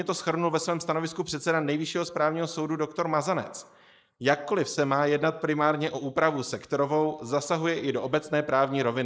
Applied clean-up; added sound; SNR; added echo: neural mask model Resemble Enhance denoiser.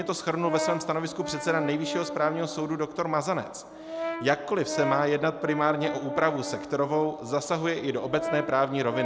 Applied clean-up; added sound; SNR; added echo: none; Brass instrument; 8 dB; none.